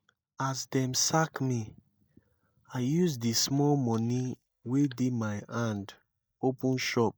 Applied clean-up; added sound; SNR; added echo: neural mask model DeepFilterNet 3.